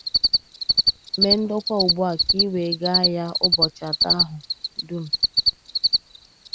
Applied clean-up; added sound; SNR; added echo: none; Cricket; -5 dB; none.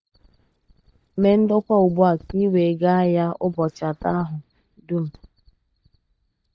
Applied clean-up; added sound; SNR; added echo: neural mask model DeepFilterNet 3.